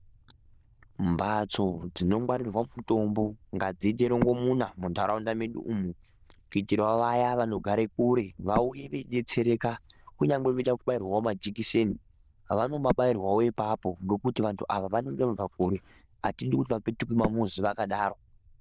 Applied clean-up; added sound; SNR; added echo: neural diffusion model UNIVERSE++.